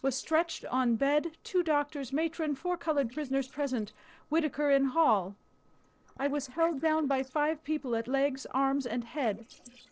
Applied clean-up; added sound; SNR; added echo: neural separator model SepFormer DNS4.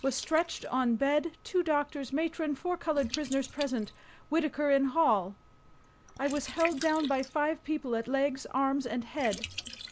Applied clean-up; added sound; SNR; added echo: none; Liquid; 16 dB; none.